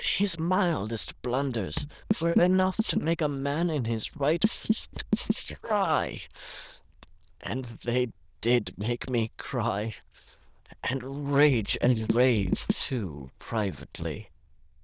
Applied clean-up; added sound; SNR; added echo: neural diffusion model UNIVERSE++.